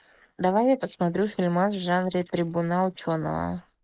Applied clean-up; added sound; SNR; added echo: neural mask model Resemble Enhance denoiser.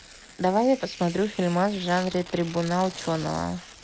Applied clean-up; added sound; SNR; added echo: none; Tearing; 17 dB; none.